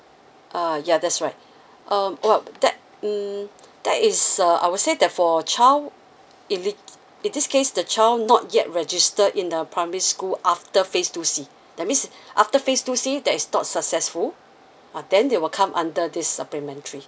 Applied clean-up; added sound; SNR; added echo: none; none; none; none.